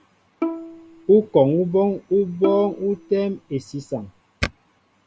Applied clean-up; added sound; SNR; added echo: none; Bowed string instrument; 11 dB; none.